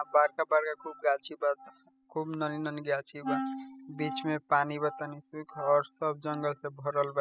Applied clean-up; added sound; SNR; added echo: classical method spectral subtraction.